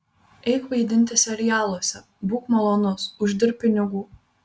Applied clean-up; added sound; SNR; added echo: none; none; none; none.